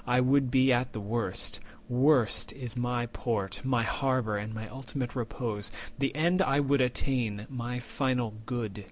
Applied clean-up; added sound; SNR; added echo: none; none; none; none.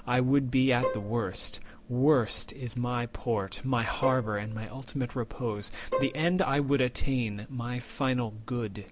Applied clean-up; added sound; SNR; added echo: none; Bowed string instrument; 7 dB; none.